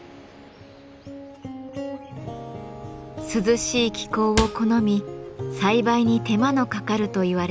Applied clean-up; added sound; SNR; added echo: none; Cupboard open or close / Drawer open or close; 5 dB; none.